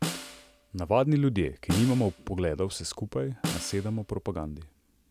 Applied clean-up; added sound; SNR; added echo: none; Snare drum; 10 dB; none.